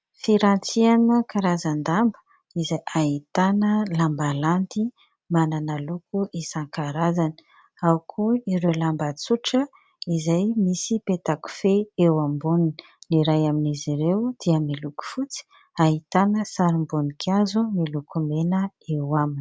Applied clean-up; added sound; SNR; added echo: none; none; none; none.